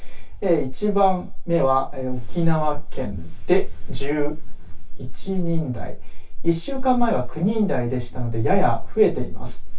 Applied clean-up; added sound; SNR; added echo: none; none; none; reverberation time 0.1 s.